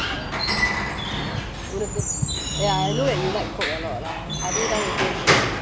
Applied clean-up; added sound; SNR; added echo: none; Squeak / Wood; -3 dB; none.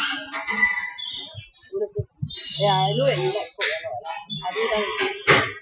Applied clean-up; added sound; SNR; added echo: classical method Wiener filter.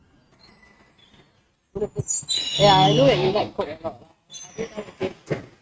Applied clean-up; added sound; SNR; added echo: neural mask model RNNoise.